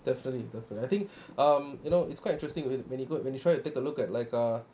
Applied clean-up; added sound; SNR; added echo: none; none; none; none.